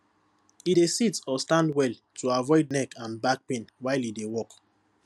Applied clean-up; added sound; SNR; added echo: none; none; none; none.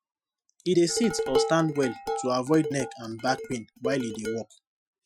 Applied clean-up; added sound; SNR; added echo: classical method Wiener filter.